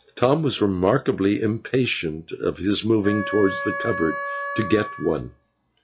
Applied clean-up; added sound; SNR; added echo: classical method log-MMSE.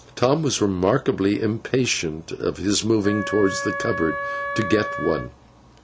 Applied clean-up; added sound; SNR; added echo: none; Wind instrument, woodwind instrument; 6 dB; none.